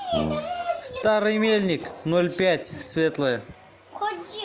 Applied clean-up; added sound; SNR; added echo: none; Brass instrument; 9 dB; none.